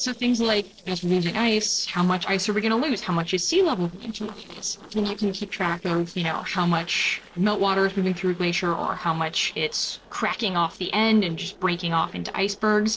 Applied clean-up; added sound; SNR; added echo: neural separator model SepFormer DNS4.